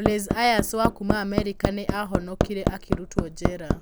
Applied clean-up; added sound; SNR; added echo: none; Hammer; -1 dB; none.